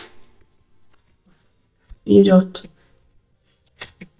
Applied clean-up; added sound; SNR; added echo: neural mask model DeepFilterNet 3.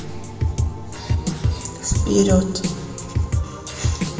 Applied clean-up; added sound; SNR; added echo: none; Drum kit; -1 dB; reverberation time 1.3 s.